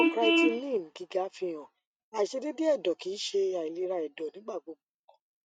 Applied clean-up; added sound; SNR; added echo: neural mask model RNNoise.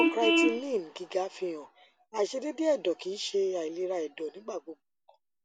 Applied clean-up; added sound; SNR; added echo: none; Vehicle horn, car horn, honking; 2 dB; none.